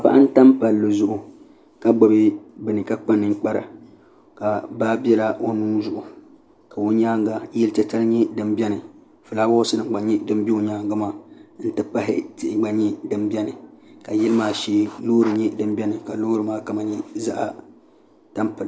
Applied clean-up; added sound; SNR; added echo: none; Writing; 18 dB; none.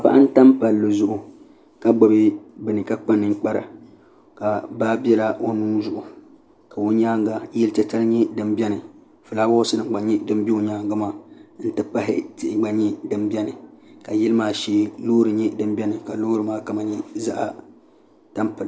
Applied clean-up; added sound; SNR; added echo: none; none; none; none.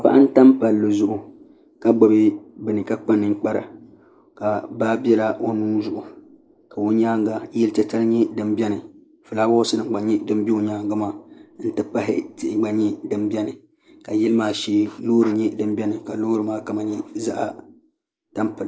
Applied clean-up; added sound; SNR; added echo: neural mask model Resemble Enhance denoiser.